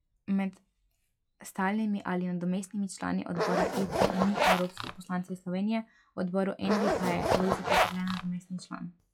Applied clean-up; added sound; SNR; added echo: classical method log-MMSE.